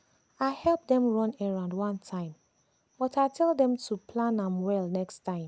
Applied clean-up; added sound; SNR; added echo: none; none; none; none.